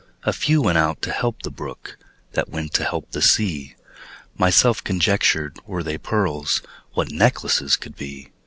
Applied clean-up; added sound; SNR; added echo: none; none; none; none.